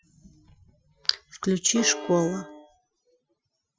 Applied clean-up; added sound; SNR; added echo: classical method Wiener filter.